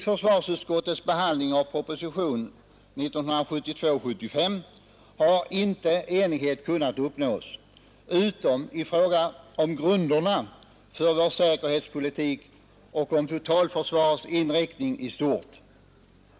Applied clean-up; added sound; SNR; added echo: none; none; none; none.